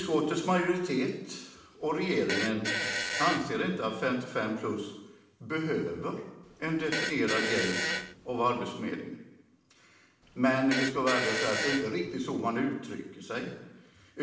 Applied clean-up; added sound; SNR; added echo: none; Fart; 3 dB; reverberation time 0.9 s.